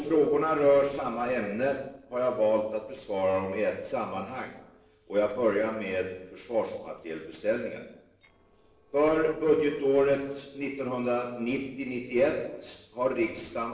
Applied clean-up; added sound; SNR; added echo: neural separator model SepFormer DNS4.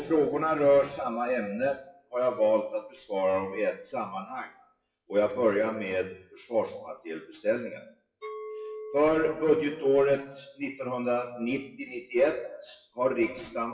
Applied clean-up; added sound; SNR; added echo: classical method WPE with log-MMSE.